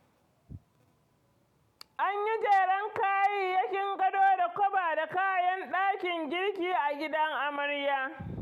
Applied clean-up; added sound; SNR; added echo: none; none; none; none.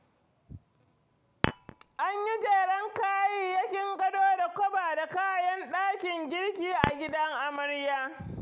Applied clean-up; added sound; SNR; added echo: none; Chink, clink; 0 dB; none.